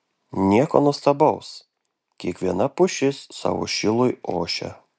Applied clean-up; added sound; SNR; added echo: none; none; none; none.